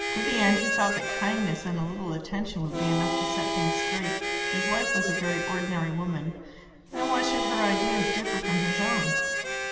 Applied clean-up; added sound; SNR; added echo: none; Harmonica; 0 dB; reverberation time 2.5 s.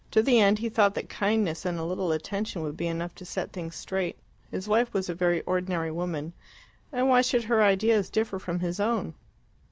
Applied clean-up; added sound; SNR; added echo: none; none; none; none.